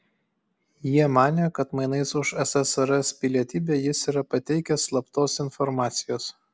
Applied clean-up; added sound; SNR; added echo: none; none; none; none.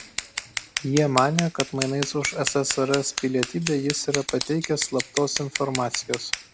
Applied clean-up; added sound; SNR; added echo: none; Scissors; 7 dB; none.